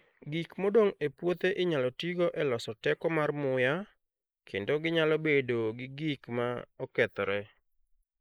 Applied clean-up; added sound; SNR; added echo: neural mask model Resemble Enhance denoiser.